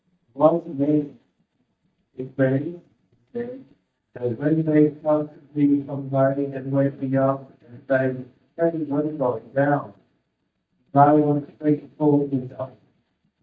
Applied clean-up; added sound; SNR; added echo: neural mask model DeepFilterNet 3.